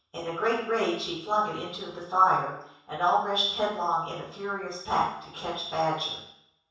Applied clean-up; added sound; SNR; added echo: none; none; none; reverberation time 0.7 s.